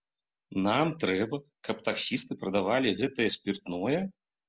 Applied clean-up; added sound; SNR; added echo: none; none; none; none.